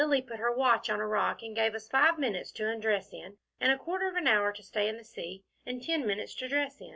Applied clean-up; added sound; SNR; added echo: none; none; none; none.